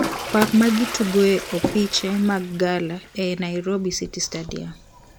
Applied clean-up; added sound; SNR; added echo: none; Toilet flush; 9 dB; none.